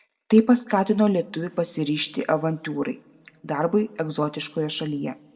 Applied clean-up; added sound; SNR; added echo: none; none; none; reverberation time 0.6 s.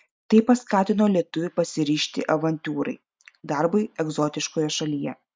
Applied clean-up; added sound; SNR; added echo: none; none; none; none.